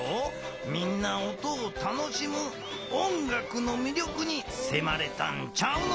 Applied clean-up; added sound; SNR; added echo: none; Crash cymbal + Wind instrument, woodwind instrument; 16 dB; none.